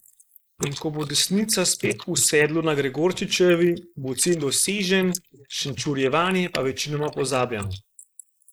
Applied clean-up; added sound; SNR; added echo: neural mask model Resemble Enhance denoiser.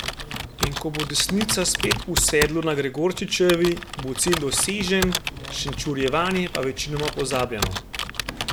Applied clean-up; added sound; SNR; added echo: none; Computer keyboard; 5 dB; none.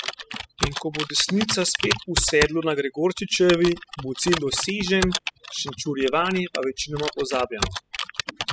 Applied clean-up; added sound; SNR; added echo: classical method spectral subtraction.